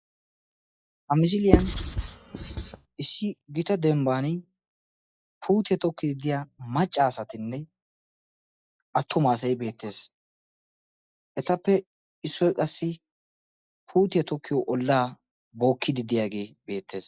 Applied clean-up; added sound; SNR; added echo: classical method log-MMSE.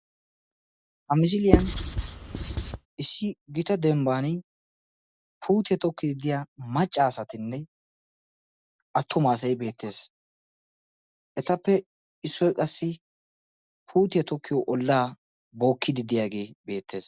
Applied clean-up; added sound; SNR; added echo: none; Writing; -2 dB; none.